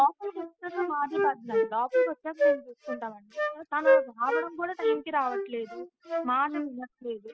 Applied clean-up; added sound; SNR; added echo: classical method spectral subtraction.